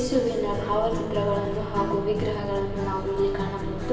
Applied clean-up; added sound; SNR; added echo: none; Acoustic guitar; 7 dB; reverberation time 2.4 s.